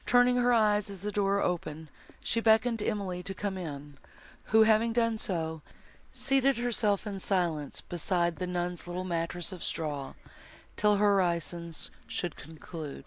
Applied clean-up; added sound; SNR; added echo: none; none; none; none.